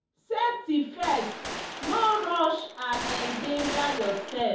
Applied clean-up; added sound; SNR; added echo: none; Gunshot, gunfire; 7 dB; reverberation time 0.6 s.